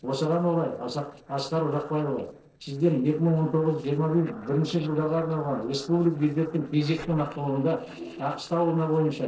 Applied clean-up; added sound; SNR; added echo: neural separator model SepFormer DNS4.